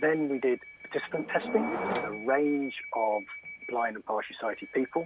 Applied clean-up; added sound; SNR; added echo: none; Subway, metro, underground / Door; 9 dB; none.